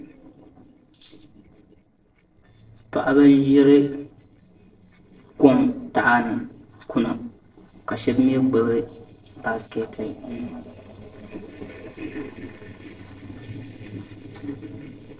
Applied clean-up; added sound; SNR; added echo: neural separator model SepFormer DNS4.